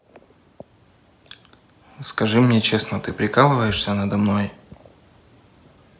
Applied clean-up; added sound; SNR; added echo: none; none; none; none.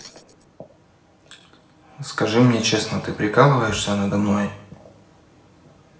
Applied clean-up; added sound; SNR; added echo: none; none; none; reverberation time 0.6 s.